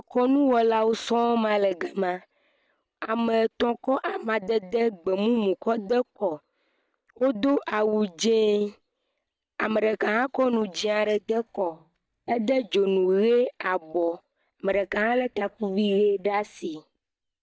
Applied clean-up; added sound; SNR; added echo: neural mask model DeepFilterNet 3.